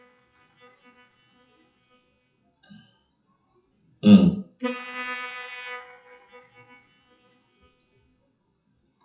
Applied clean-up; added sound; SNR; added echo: classical method WPE with log-MMSE.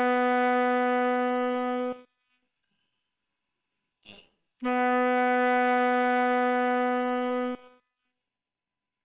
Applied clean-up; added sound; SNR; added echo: neural separator model SepFormer WHAMR!.